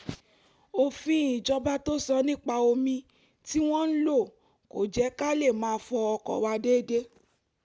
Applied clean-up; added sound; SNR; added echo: none; none; none; none.